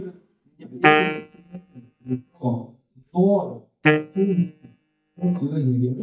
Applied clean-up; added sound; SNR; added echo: neural mask model DeepFilterNet 3.